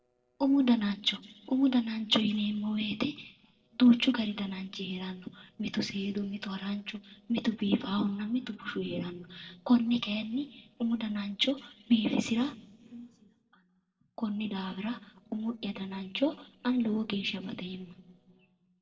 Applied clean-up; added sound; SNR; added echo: neural separator model SepFormer DNS4.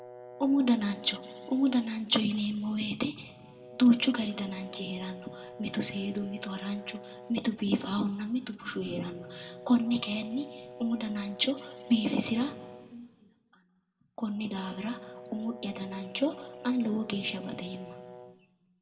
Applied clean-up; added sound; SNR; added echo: none; Brass instrument; 16 dB; reverberation time 1.0 s.